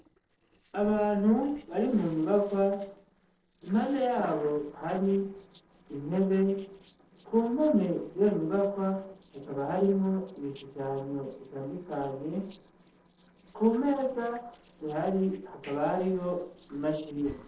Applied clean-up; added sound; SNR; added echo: neural separator model SepFormer DNS4.